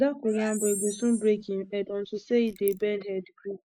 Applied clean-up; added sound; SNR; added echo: neural mask model Resemble Enhance denoiser.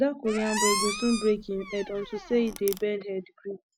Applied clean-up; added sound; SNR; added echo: none; Squeak; 5 dB; none.